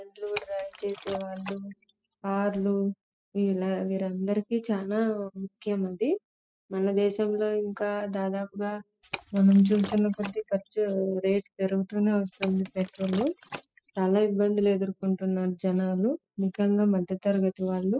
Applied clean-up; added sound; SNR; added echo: classical method spectral subtraction.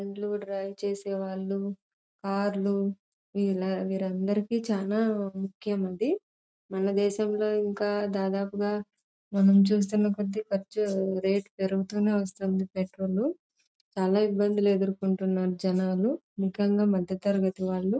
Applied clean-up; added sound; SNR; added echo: none; none; none; none.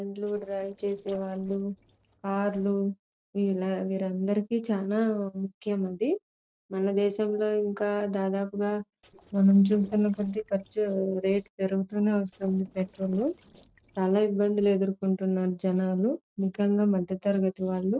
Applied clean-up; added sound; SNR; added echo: neural separator model SepFormer DNS4.